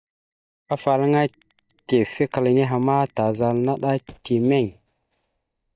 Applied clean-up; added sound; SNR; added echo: neural mask model DeepFilterNet 3.